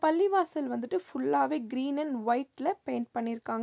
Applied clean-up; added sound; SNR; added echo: none; none; none; none.